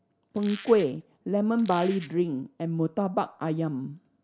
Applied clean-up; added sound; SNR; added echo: none; Squeak; 18 dB; none.